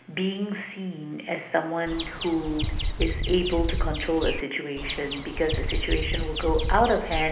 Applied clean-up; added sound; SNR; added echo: none; Bird vocalization, bird call, bird song; 0 dB; reverberation time 1.0 s.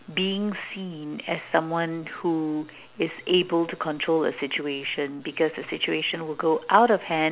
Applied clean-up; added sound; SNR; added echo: none; none; none; none.